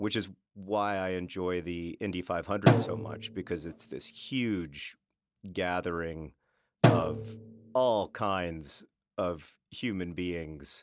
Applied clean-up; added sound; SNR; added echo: none; Drum; -3 dB; none.